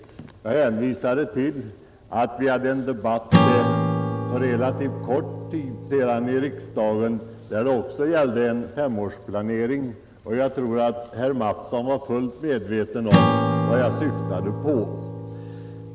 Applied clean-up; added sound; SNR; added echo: none; Acoustic guitar / Strum; 3 dB; none.